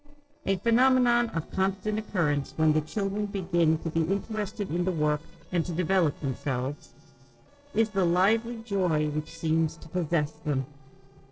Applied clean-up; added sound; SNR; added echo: neural separator model SepFormer DNS4.